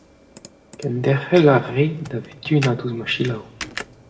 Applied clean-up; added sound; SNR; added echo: none; Computer keyboard; 17 dB; reverberation time 0.7 s.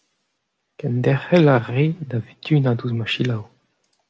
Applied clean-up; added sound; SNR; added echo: none; none; none; none.